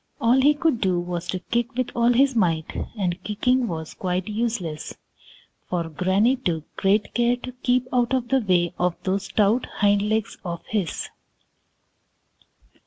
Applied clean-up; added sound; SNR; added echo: none; none; none; none.